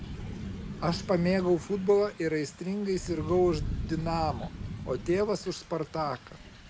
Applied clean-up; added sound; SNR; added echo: none; Thunder / Rain; 9 dB; none.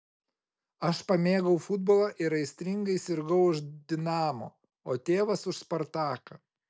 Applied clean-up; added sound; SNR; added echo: none; none; none; none.